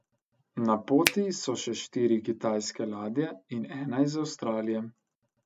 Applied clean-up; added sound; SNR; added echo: none; Finger snapping; -1 dB; none.